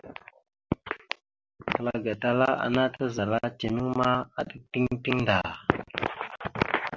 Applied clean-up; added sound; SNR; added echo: none; none; none; none.